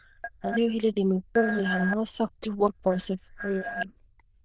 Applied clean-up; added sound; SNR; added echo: neural diffusion model UNIVERSE++.